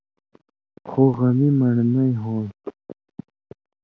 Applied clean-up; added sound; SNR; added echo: none; none; none; none.